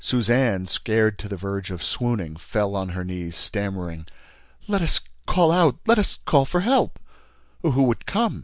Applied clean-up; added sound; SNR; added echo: none; none; none; none.